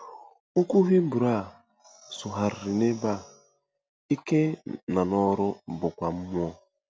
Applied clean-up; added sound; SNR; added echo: none; none; none; none.